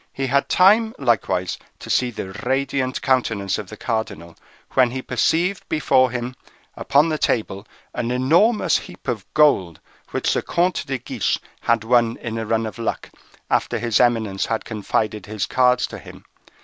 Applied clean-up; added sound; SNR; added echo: none; none; none; none.